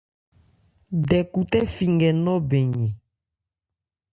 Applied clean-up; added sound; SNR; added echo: none; none; none; none.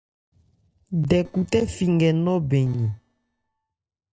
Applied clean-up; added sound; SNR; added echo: neural separator model SepFormer DNS4.